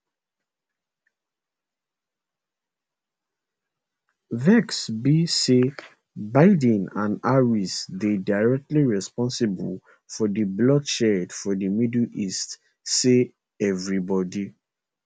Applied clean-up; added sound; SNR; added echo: none; none; none; none.